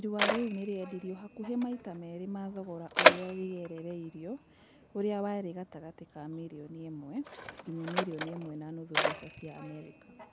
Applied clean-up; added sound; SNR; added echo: none; Mechanisms; -3 dB; none.